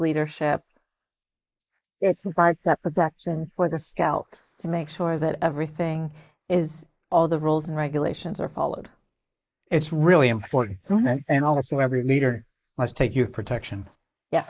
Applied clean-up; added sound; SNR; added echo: neural mask model Resemble Enhance denoiser.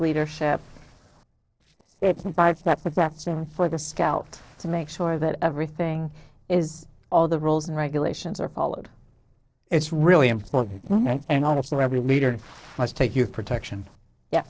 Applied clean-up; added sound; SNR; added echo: neural separator model SepFormer DNS4.